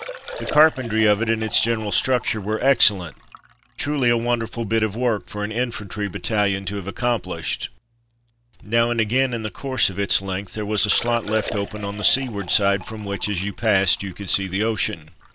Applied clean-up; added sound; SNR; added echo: none; Liquid; 18 dB; none.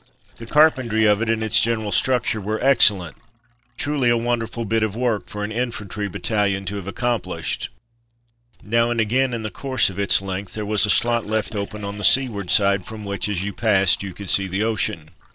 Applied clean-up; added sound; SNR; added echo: neural separator model SepFormer DNS4.